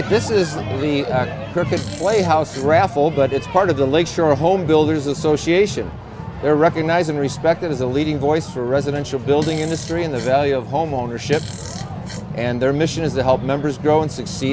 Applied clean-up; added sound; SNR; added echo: none; Fart; 17 dB; none.